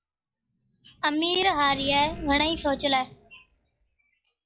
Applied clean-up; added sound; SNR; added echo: classical method log-MMSE.